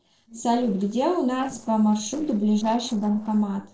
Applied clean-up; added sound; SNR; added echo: neural separator model SepFormer DNS4.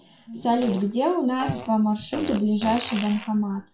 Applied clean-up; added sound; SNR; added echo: classical method WPE with log-MMSE.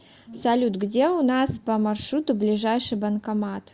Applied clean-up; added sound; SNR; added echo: none; none; none; none.